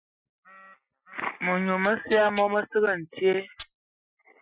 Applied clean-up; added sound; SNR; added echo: classical method Wiener filter.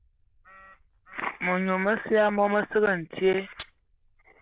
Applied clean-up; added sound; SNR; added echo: neural diffusion model UNIVERSE++.